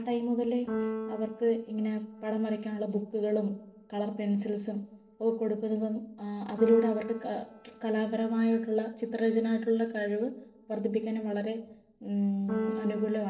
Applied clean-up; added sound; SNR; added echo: neural separator model SepFormer DNS4.